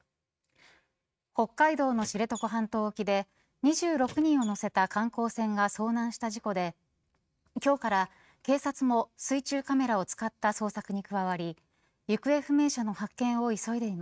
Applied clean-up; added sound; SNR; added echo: neural mask model RNNoise.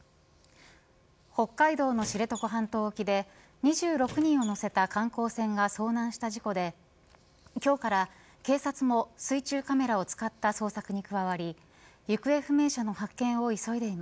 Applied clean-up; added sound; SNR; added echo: none; Squeak; 18 dB; none.